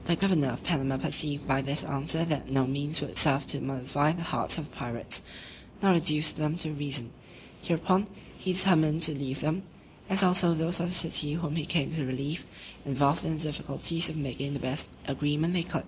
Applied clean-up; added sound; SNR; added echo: none; none; none; none.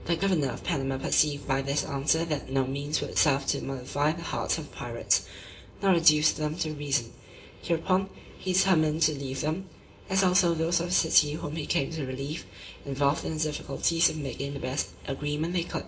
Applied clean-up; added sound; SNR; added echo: none; none; none; reverberation time 0.4 s.